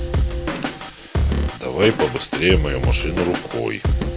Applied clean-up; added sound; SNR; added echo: none; Drum kit; -1 dB; none.